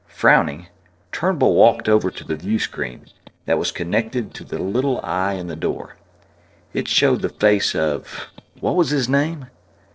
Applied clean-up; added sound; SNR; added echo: neural separator model SepFormer DNS4.